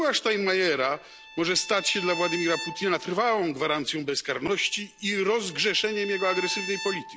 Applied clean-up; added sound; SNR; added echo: none; Bowed string instrument; 12 dB; none.